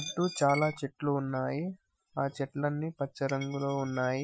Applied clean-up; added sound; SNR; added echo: classical method Wiener filter.